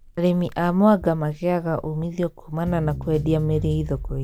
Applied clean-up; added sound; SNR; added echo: none; Crackle; 12 dB; none.